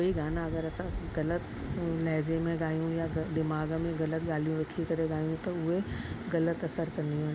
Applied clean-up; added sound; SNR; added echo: none; Thunder; 15 dB; none.